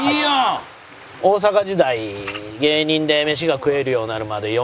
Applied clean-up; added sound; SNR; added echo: none; none; none; none.